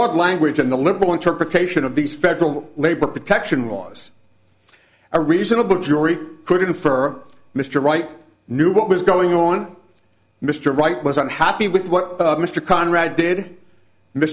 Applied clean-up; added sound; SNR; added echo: none; none; none; none.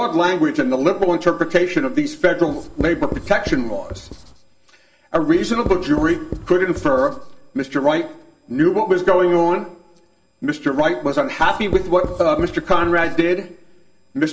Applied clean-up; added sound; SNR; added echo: none; Writing; 12 dB; reverberation time 0.4 s.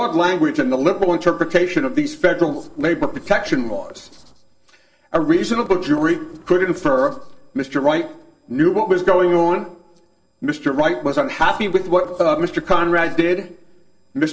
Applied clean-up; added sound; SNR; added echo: neural separator model SepFormer DNS4.